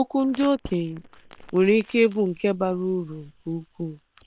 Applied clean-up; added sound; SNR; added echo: neural separator model SepFormer WHAM!.